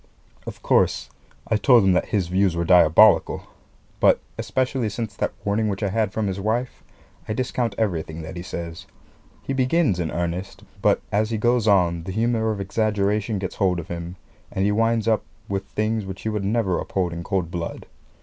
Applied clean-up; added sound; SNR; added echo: none; none; none; none.